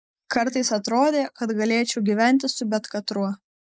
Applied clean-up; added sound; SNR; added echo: neural mask model Resemble Enhance denoiser.